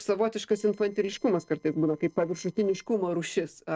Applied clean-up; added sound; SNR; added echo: neural separator model SepFormer DNS4.